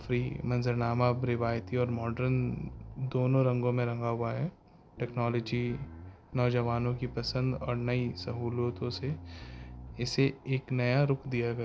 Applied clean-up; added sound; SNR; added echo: none; Bass guitar; 16 dB; none.